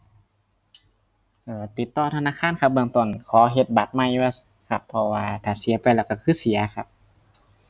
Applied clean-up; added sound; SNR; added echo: none; none; none; none.